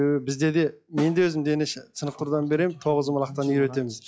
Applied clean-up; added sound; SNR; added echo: classical method log-MMSE.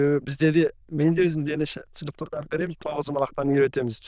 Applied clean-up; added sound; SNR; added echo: neural diffusion model UNIVERSE++.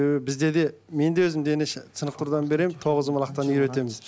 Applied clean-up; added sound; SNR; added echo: none; none; none; none.